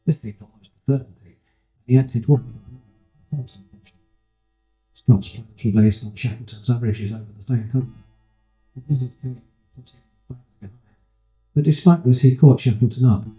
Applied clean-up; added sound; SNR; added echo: neural mask model DeepFilterNet 3.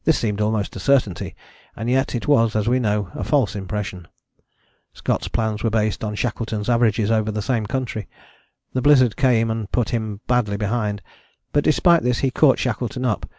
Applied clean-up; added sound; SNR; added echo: none; none; none; none.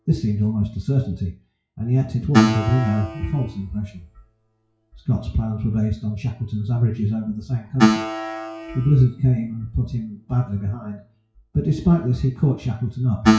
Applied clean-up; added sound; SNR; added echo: classical method WPE with log-MMSE.